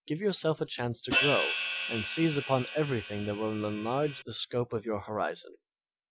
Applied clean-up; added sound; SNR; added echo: none; Hi-hat; 2 dB; none.